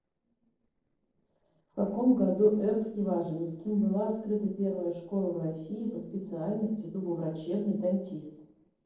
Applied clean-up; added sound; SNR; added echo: neural separator model SepFormer DNS4.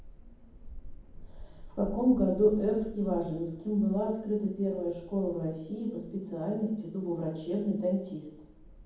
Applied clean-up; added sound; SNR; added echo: none; Wind; 16 dB; reverberation time 1.2 s.